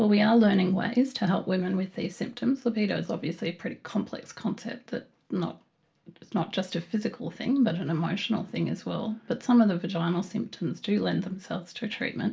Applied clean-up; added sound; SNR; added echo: none; none; none; reverberation time 0.3 s.